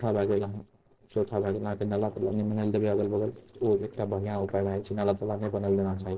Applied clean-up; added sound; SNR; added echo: neural separator model SepFormer DNS4.